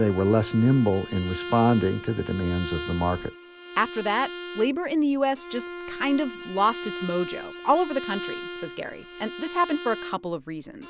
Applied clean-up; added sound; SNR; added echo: none; Bowed string instrument; 11 dB; none.